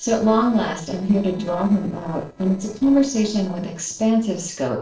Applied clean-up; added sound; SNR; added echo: neural separator model SepFormer DNS4.